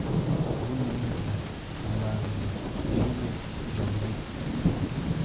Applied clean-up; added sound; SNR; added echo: none; Thunder; -5 dB; reverberation time 0.8 s.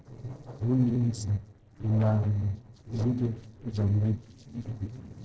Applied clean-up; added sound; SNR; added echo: neural separator model SepFormer DNS4.